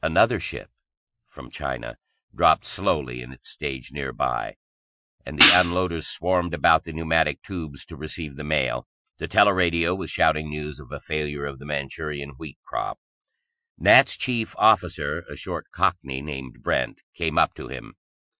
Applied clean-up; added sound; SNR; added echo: classical method Wiener filter.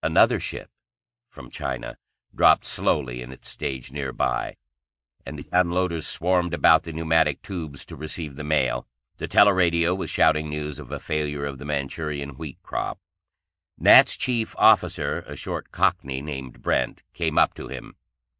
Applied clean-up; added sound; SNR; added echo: neural mask model DeepFilterNet 3.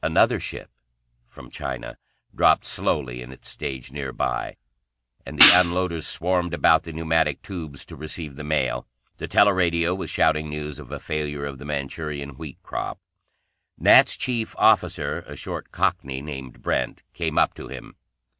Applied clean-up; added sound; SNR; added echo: none; Hi-hat; -4 dB; none.